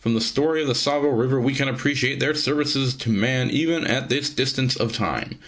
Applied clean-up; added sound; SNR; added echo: none; none; none; none.